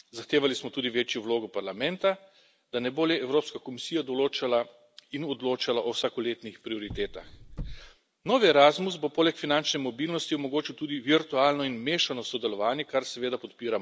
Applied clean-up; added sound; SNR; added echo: none; Car; 12 dB; none.